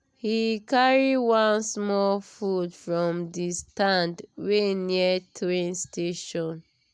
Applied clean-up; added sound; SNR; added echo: none; none; none; none.